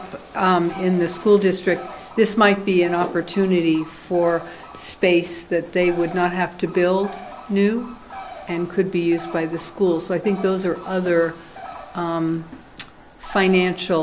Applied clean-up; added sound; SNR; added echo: none; Bird; 18 dB; none.